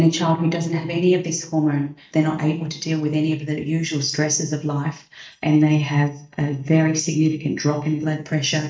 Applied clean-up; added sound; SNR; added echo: neural mask model DeepFilterNet 3.